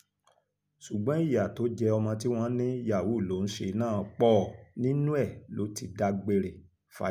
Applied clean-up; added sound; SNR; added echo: none; none; none; none.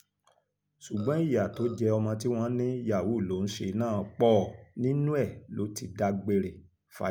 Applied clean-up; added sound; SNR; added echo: none; Burping, eructation; 20 dB; none.